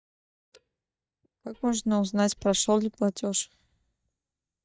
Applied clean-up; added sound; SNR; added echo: neural mask model DeepFilterNet 3.